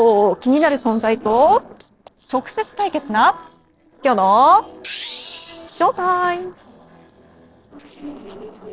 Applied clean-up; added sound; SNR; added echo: neural separator model SepFormer DNS4.